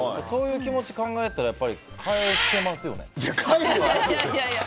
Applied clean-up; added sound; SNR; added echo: none; Engine; 1 dB; none.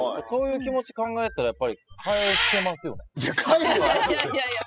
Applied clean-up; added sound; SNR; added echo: classical method spectral subtraction.